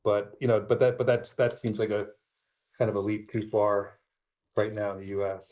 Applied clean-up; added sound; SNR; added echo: neural mask model Resemble Enhance denoiser.